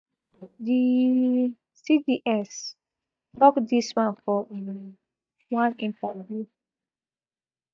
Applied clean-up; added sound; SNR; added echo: neural mask model DeepFilterNet 3.